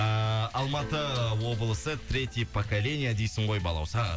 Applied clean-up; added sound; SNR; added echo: none; Keyboard (musical); 18 dB; none.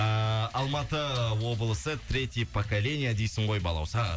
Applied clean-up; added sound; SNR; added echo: none; none; none; none.